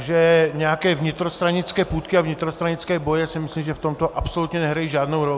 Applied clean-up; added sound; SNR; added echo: none; none; none; none.